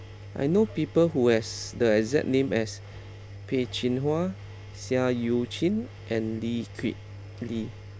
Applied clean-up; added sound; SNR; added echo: none; Engine; 14 dB; none.